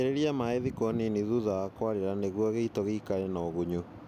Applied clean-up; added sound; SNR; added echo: none; none; none; none.